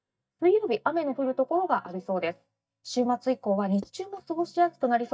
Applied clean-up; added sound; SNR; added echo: neural mask model DeepFilterNet 3.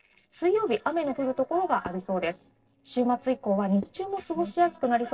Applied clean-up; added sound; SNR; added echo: neural separator model SepFormer DNS4.